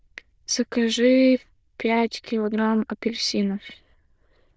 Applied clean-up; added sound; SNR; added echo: neural diffusion model UNIVERSE++.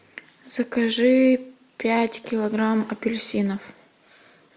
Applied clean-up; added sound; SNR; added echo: none; none; none; none.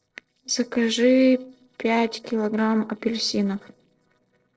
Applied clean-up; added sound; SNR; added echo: neural separator model SepFormer DNS4.